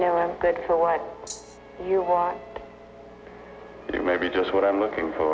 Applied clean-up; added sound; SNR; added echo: none; Rattle (instrument); 14 dB; none.